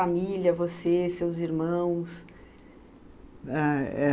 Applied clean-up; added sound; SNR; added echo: none; none; none; none.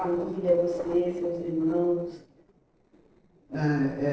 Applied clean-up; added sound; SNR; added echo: neural separator model SepFormer DNS4.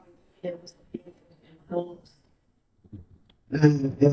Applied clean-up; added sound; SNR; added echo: neural mask model DeepFilterNet 3.